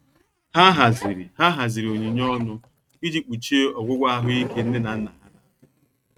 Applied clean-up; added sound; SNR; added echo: neural mask model RNNoise.